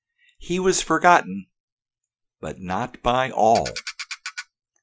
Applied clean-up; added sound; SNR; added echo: classical method Wiener filter.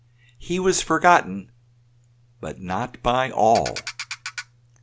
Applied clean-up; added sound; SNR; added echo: none; Ratchet, pawl; 11 dB; none.